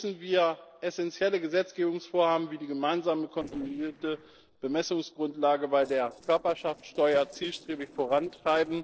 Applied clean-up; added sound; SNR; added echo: neural separator model SepFormer DNS4.